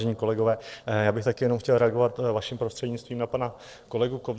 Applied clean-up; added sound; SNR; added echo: neural separator model SepFormer DNS4.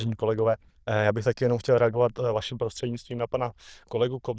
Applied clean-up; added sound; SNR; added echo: neural diffusion model UNIVERSE++.